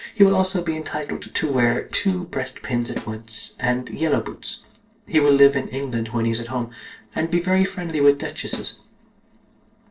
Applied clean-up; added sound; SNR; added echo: neural separator model SepFormer DNS4.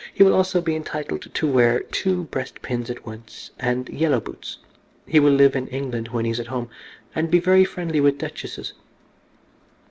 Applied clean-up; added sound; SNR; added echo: none; none; none; none.